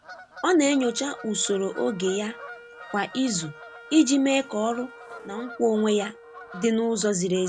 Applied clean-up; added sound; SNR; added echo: none; Wind instrument, woodwind instrument + Bird vocalization, bird call, bird song / Fowl; 17 dB; none.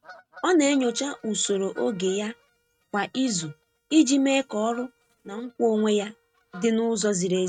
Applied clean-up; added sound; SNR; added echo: neural mask model RNNoise.